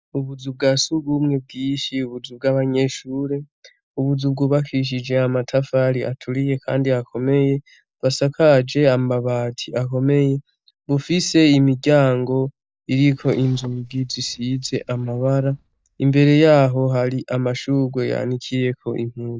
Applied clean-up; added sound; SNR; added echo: neural mask model DeepFilterNet 3.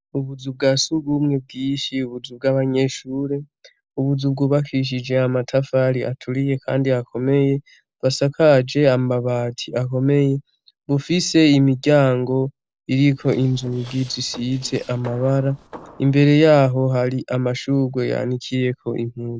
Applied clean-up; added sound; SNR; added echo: neural separator model SepFormer DNS4.